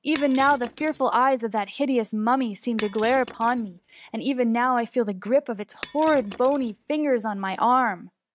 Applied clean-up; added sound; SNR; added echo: neural mask model RNNoise.